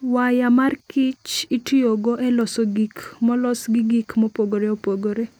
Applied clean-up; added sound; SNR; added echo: none; none; none; none.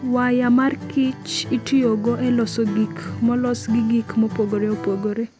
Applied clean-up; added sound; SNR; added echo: none; Acoustic guitar; 12 dB; none.